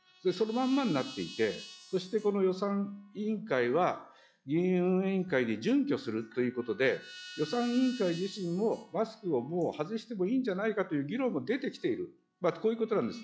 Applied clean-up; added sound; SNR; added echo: classical method log-MMSE.